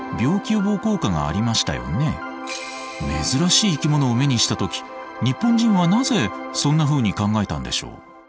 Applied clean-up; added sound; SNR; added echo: none; none; none; none.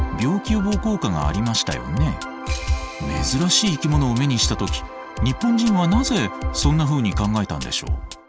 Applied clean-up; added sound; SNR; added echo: none; Drum kit; 6 dB; none.